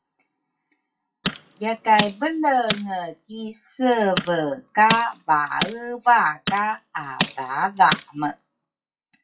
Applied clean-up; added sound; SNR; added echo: classical method WPE with log-MMSE.